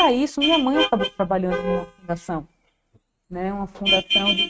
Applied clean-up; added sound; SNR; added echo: neural mask model RNNoise.